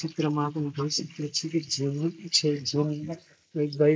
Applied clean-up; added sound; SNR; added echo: neural mask model Resemble Enhance denoiser.